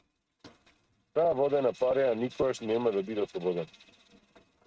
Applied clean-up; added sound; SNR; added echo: neural mask model RNNoise.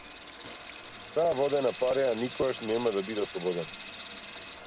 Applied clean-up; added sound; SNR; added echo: none; Sink (filling or washing) / Water tap, faucet; 10 dB; none.